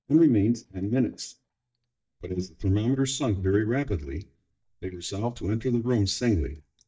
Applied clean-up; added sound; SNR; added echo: neural mask model DeepFilterNet 3.